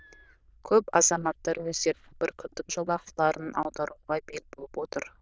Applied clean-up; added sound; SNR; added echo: neural diffusion model UNIVERSE++.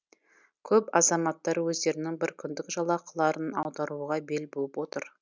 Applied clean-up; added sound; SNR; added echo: none; none; none; none.